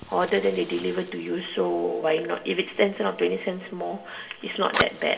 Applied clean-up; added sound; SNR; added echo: none; Fire; 12 dB; reverberation time 1.5 s.